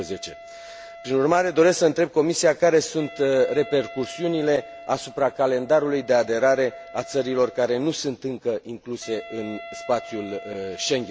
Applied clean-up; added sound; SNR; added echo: none; Wind instrument, woodwind instrument; 18 dB; none.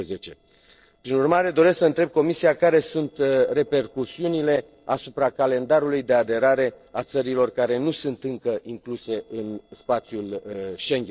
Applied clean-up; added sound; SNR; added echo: neural separator model SepFormer DNS4.